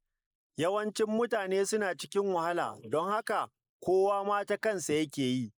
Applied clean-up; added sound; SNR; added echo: neural mask model Resemble Enhance denoiser.